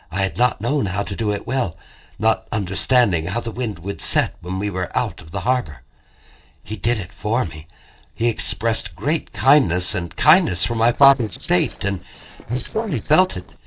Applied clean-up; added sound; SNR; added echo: neural separator model SepFormer DNS4.